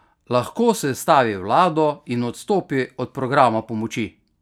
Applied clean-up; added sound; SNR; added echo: none; none; none; none.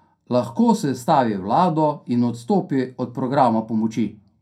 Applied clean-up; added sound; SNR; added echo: none; none; none; reverberation time 0.2 s.